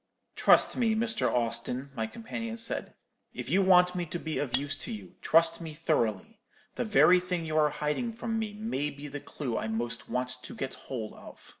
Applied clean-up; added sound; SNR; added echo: none; Cutlery, silverware; 0 dB; none.